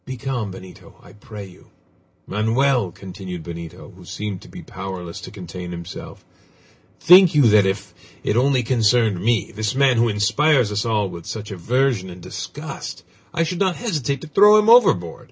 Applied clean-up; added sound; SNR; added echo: none; none; none; none.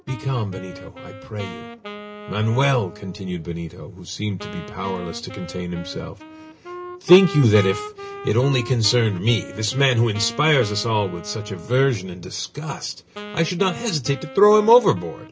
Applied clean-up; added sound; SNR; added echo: none; Wind instrument, woodwind instrument; 15 dB; none.